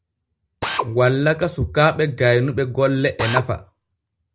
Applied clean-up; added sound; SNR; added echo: none; Drill; 7 dB; none.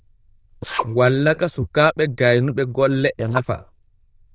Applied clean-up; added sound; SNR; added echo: neural diffusion model UNIVERSE++.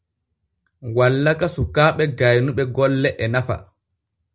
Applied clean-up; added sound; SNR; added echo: none; none; none; none.